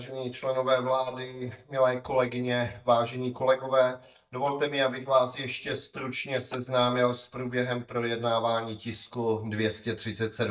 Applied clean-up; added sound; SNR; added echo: neural mask model DeepFilterNet 3.